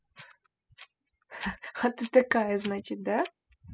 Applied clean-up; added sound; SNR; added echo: classical method spectral subtraction.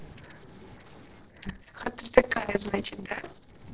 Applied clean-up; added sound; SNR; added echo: neural separator model SepFormer DNS4.